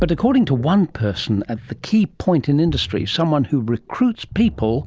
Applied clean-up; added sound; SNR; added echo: none; Ocean; 16 dB; none.